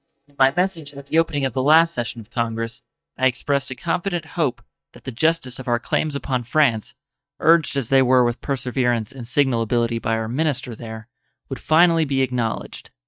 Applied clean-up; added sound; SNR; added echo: neural mask model DeepFilterNet 3.